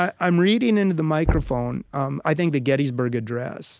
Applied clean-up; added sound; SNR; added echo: none; Knock; 8 dB; none.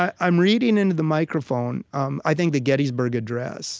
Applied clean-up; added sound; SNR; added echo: none; none; none; none.